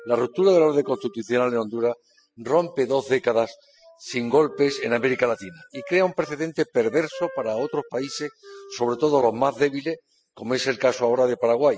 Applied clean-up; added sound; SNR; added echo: classical method spectral subtraction.